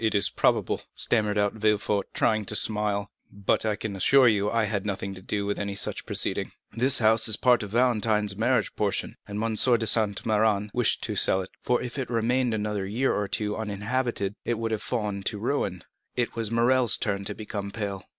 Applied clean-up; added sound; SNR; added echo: none; none; none; none.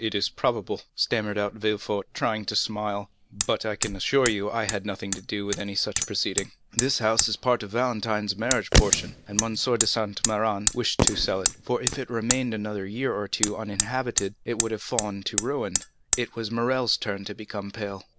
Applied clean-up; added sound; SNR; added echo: none; Fireworks + Hammer; 3 dB; none.